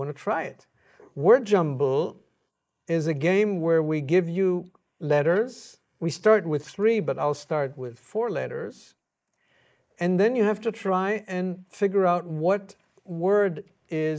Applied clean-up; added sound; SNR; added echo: neural mask model Resemble Enhance denoiser.